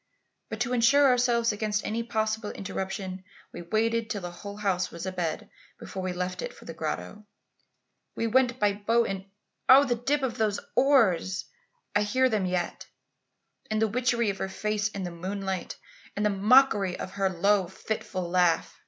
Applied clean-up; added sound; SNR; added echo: none; none; none; none.